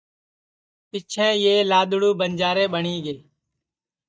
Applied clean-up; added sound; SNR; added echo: neural mask model DeepFilterNet 3.